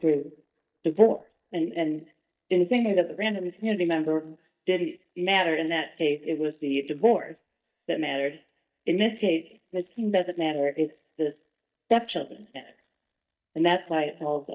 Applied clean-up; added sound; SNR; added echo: neural mask model DeepFilterNet 3.